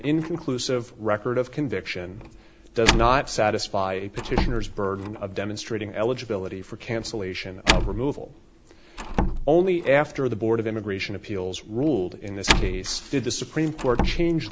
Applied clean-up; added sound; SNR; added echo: none; Slam; 4 dB; none.